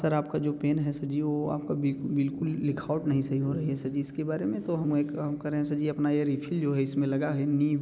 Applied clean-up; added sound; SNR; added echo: none; none; none; none.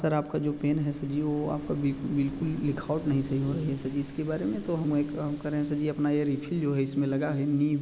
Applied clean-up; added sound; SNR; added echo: none; Ocean; 20 dB; none.